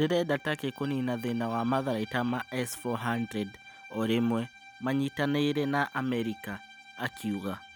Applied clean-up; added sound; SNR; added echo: none; Bowed string instrument; 19 dB; none.